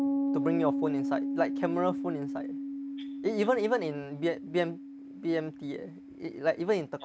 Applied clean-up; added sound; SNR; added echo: none; Piano; 3 dB; none.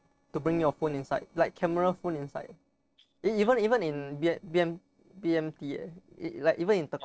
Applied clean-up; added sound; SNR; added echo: neural separator model SepFormer DNS4.